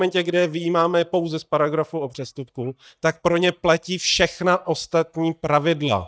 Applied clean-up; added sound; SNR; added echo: neural mask model DeepFilterNet 3.